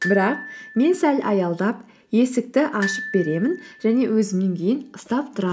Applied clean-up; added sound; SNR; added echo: none; Glockenspiel; 14 dB; none.